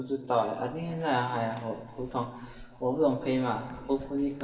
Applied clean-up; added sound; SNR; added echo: none; Alarm; 20 dB; reverberation time 2.3 s.